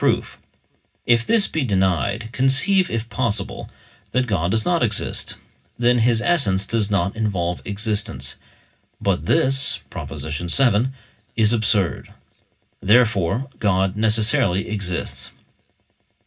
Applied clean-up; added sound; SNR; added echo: none; none; none; reverberation time 0.4 s.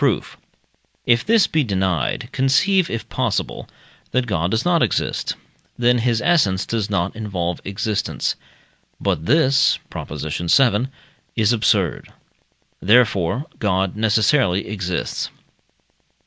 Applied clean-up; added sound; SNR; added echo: none; none; none; none.